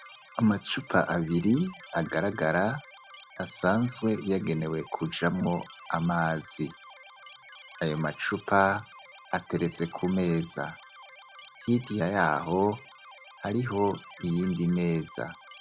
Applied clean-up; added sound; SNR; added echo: none; Keyboard (musical); 19 dB; none.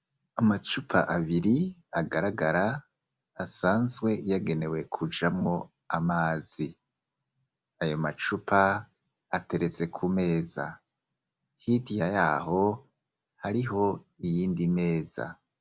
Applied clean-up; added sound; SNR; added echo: none; none; none; none.